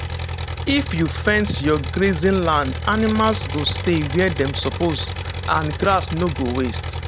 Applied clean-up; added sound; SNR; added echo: none; Engine; 5 dB; none.